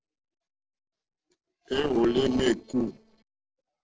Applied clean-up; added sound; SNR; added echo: neural separator model SepFormer DNS4.